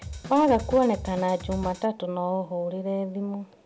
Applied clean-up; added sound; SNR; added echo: none; Drum kit; 12 dB; none.